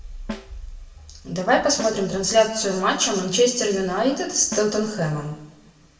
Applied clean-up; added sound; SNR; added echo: none; Snare drum; 18 dB; reverberation time 0.8 s.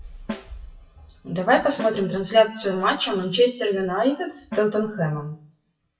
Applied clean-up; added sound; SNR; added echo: classical method WPE with log-MMSE.